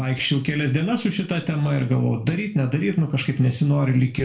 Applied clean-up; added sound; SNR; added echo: none; none; none; reverberation time 0.3 s.